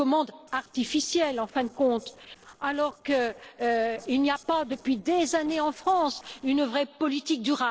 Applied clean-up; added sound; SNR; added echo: neural separator model SepFormer DNS4.